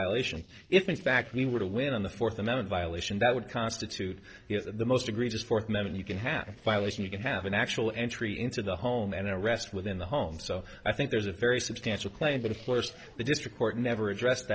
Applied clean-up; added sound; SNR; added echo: neural separator model SepFormer DNS4.